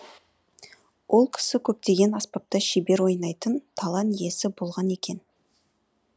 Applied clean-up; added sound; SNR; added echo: none; none; none; none.